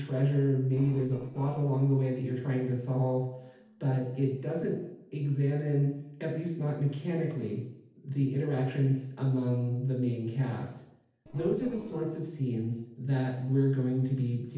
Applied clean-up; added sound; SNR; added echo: neural separator model SepFormer DNS4.